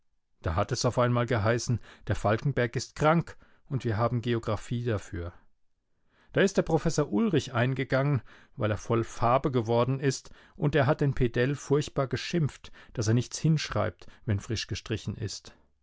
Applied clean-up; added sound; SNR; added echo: none; none; none; none.